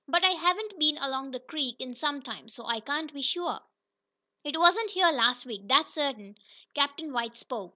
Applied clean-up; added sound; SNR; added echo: none; none; none; none.